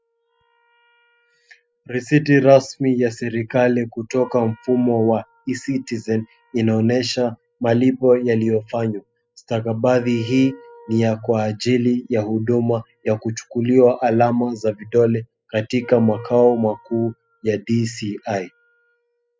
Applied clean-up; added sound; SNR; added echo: classical method spectral subtraction.